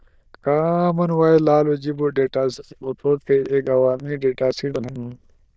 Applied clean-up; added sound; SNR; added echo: neural diffusion model UNIVERSE++.